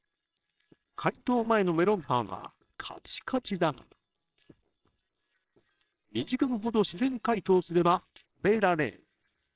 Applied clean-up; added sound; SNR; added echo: neural separator model SepFormer WHAMR!.